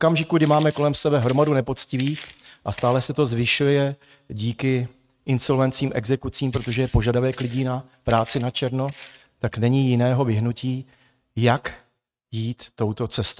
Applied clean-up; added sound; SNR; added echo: neural mask model RNNoise.